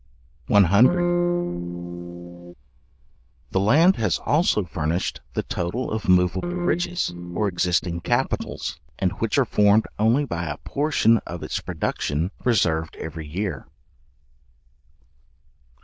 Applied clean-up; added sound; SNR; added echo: neural diffusion model UNIVERSE++.